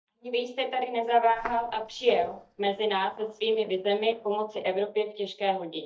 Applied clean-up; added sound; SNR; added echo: neural mask model DeepFilterNet 3.